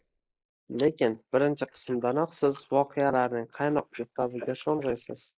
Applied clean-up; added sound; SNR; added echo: neural mask model Resemble Enhance denoiser.